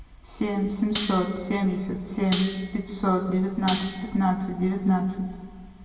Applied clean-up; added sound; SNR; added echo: none; Cutlery, silverware; 3 dB; reverberation time 1.5 s.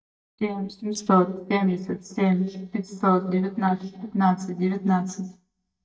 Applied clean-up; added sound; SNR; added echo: neural mask model DeepFilterNet 3.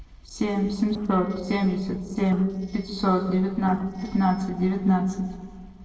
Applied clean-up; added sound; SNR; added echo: neural separator model SepFormer DNS4.